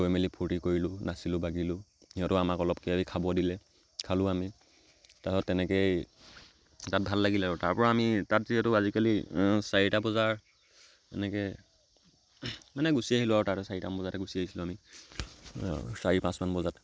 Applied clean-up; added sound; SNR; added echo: none; none; none; none.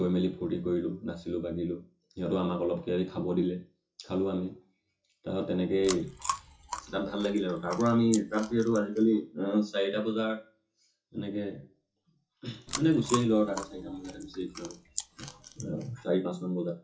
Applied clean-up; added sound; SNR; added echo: classical method WPE with log-MMSE.